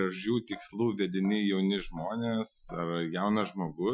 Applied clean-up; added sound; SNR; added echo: classical method Wiener filter.